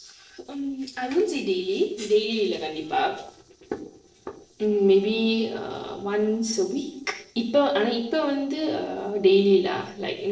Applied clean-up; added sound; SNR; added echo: neural separator model SepFormer DNS4.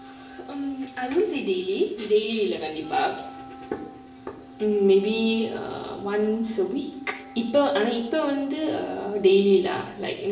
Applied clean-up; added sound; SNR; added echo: none; Wind instrument, woodwind instrument; 20 dB; reverberation time 0.7 s.